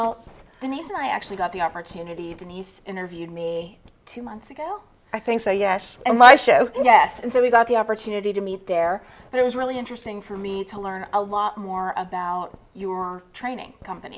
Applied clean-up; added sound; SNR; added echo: none; none; none; none.